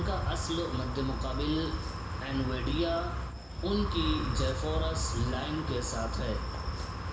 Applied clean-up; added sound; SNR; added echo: none; Wind; -1 dB; reverberation time 0.8 s.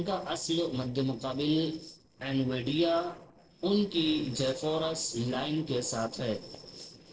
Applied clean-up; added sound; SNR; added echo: neural separator model SepFormer DNS4.